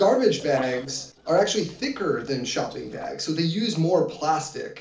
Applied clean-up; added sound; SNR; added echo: neural separator model SepFormer DNS4.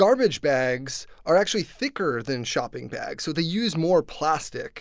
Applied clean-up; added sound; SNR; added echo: none; none; none; none.